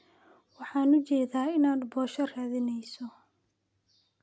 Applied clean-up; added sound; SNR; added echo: none; none; none; none.